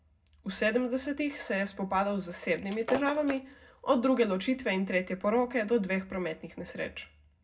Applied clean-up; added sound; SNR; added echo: none; Shatter; 10 dB; reverberation time 0.3 s.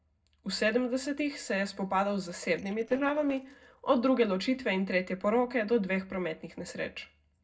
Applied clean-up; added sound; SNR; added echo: neural separator model SepFormer DNS4.